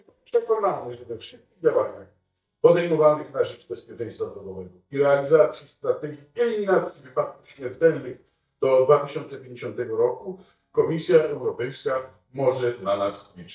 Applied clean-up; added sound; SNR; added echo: neural mask model DeepFilterNet 3.